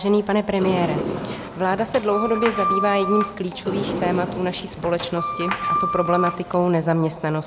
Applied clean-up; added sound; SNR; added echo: none; Sliding door; 4 dB; none.